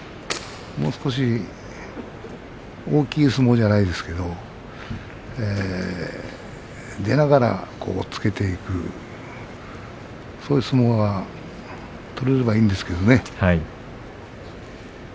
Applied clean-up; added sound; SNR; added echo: none; none; none; none.